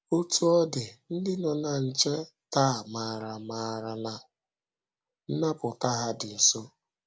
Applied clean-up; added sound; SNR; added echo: none; none; none; none.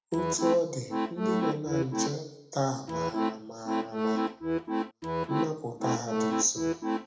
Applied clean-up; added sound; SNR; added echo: none; Accordion; -3 dB; reverberation time 0.7 s.